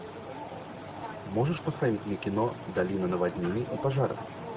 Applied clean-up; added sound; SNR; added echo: none; none; none; none.